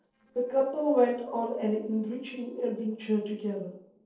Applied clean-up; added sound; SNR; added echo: neural separator model SepFormer DNS4.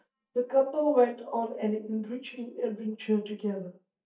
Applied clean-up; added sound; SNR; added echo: neural mask model DeepFilterNet 3.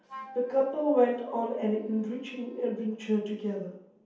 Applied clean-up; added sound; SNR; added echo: none; Wind instrument, woodwind instrument; 19 dB; reverberation time 0.7 s.